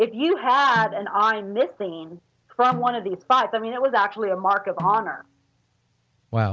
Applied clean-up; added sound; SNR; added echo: none; Snare drum; 18 dB; none.